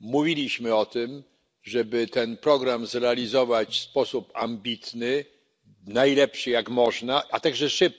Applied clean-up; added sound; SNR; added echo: none; none; none; none.